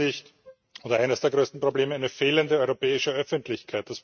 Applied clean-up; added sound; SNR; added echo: neural mask model RNNoise.